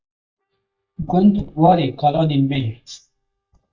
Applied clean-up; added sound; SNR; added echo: neural mask model DeepFilterNet 3.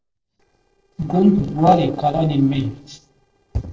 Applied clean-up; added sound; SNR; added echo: neural separator model SepFormer DNS4.